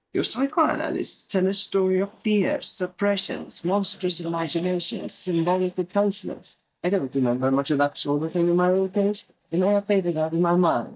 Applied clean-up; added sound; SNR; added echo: neural mask model DeepFilterNet 3.